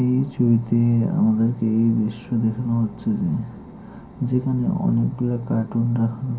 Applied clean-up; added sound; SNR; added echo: none; none; none; reverberation time 0.3 s.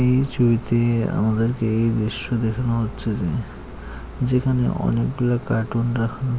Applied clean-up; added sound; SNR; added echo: none; none; none; none.